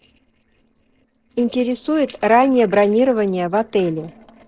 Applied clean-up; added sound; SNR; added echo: neural separator model SepFormer DNS4.